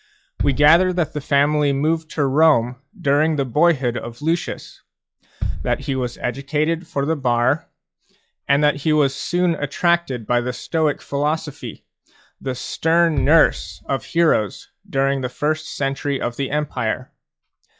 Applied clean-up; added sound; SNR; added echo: classical method log-MMSE.